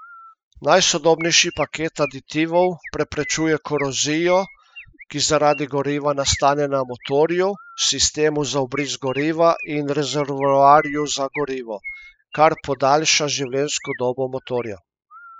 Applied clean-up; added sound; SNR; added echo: classical method spectral subtraction.